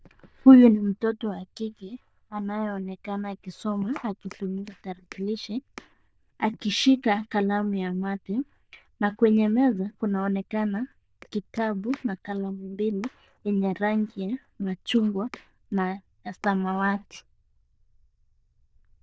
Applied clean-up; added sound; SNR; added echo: neural diffusion model UNIVERSE++.